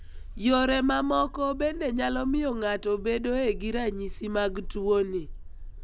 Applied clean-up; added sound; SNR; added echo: none; Bark; 10 dB; none.